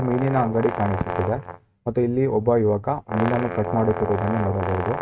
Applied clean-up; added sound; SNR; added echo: neural mask model RNNoise.